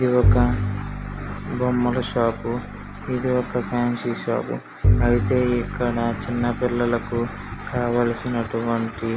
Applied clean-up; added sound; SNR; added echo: none; Bowed string instrument; 2 dB; reverberation time 1.3 s.